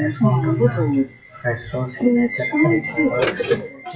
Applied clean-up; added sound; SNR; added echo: classical method WPE with log-MMSE.